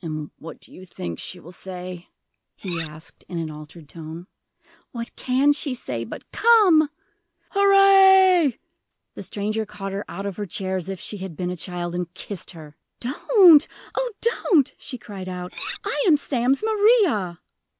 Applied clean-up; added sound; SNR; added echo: none; Cutlery, silverware; 16 dB; none.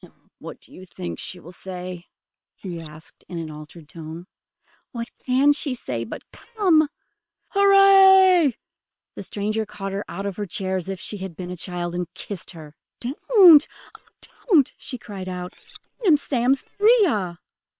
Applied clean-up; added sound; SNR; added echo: neural separator model SepFormer WHAM!.